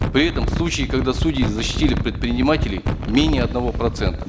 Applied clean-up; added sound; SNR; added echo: none; Wind; 1 dB; none.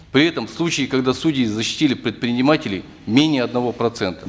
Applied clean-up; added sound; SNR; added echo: none; none; none; none.